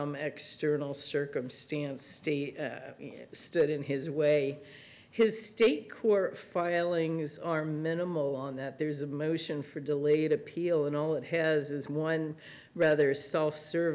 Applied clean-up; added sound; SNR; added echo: none; none; none; none.